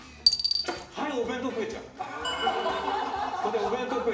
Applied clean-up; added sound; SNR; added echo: none; Coin (dropping); 1 dB; reverberation time 0.8 s.